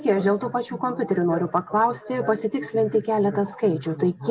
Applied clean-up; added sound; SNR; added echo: none; none; none; none.